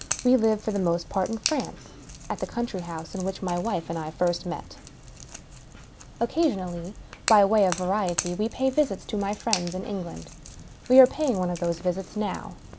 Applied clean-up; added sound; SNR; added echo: none; Crack / Crackle; 12 dB; none.